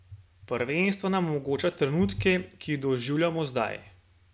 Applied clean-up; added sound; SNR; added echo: none; none; none; none.